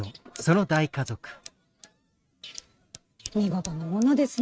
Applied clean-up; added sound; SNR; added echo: neural mask model RNNoise.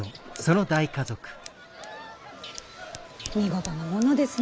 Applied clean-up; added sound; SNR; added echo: none; Scissors; 19 dB; none.